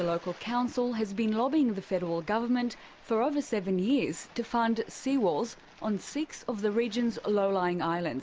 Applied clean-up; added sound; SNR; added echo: none; none; none; none.